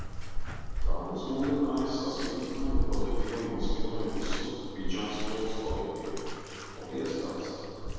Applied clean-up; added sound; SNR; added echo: none; Bathtub (filling or washing); -3 dB; reverberation time 2.1 s.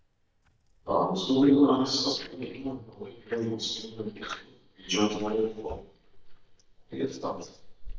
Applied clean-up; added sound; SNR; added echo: neural mask model DeepFilterNet 3.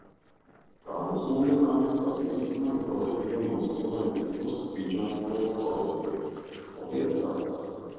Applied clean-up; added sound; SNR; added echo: neural separator model SepFormer DNS4.